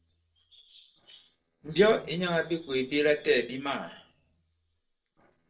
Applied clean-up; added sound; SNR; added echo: neural separator model SepFormer DNS4.